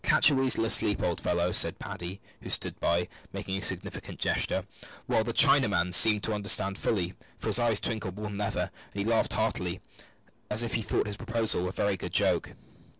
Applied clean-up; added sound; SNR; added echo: none; none; none; none.